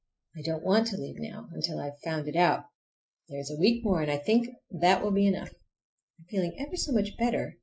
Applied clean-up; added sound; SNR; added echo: neural mask model Resemble Enhance denoiser.